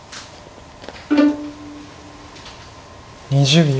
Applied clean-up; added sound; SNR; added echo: none; Bowed string instrument; -1 dB; none.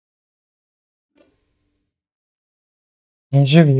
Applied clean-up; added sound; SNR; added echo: neural mask model DeepFilterNet 3.